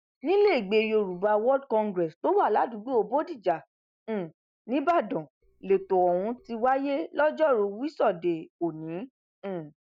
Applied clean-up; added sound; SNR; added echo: neural mask model DeepFilterNet 3.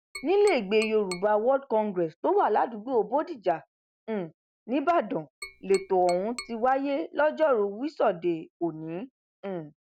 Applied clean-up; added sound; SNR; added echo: none; Tap; 16 dB; none.